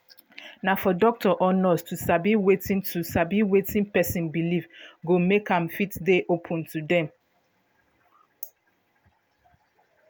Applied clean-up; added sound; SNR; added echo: none; none; none; none.